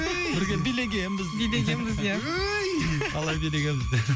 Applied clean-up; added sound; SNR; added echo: none; Screech; 15 dB; none.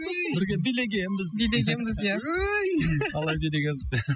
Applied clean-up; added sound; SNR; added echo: classical method spectral subtraction.